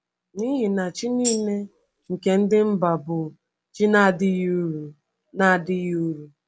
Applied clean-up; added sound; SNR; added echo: none; Tambourine; 9 dB; none.